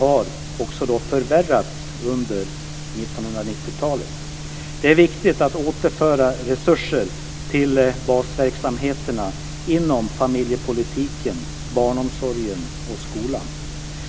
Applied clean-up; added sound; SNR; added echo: none; none; none; none.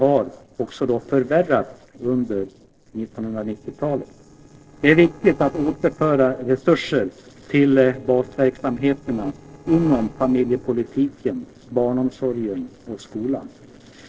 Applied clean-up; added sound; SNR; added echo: neural separator model SepFormer DNS4.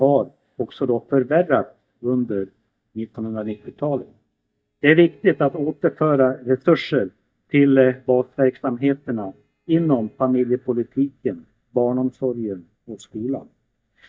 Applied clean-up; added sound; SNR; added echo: neural mask model DeepFilterNet 3.